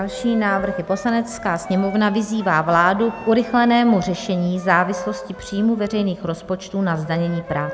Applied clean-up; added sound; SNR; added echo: none; Wind instrument, woodwind instrument; 15 dB; none.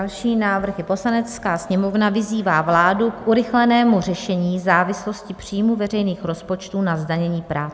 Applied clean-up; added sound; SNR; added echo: none; none; none; none.